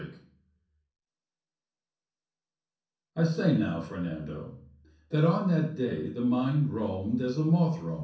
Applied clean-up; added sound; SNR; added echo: none; none; none; reverberation time 0.6 s.